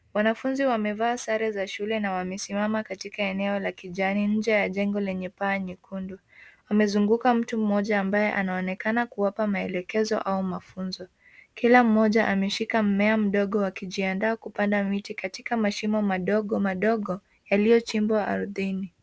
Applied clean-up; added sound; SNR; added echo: none; none; none; none.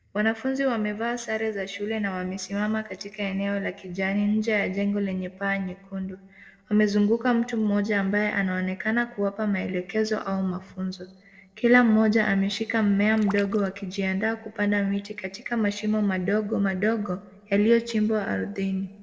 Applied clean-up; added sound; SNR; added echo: neural separator model SepFormer DNS4.